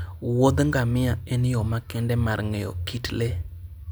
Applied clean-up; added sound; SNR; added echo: none; none; none; none.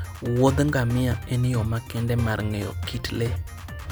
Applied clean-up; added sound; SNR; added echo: none; Drum kit; 15 dB; none.